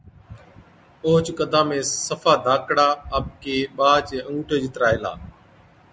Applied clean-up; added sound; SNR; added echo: none; none; none; none.